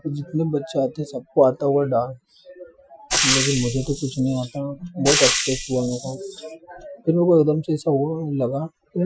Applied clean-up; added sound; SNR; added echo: classical method Wiener filter.